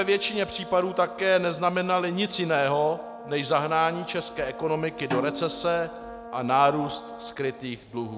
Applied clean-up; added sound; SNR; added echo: none; Brass instrument + Snare drum; 13 dB; none.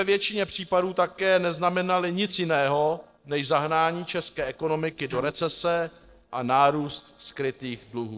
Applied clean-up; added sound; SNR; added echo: neural separator model SepFormer DNS4.